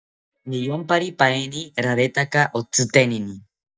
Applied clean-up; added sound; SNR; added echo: neural mask model DeepFilterNet 3.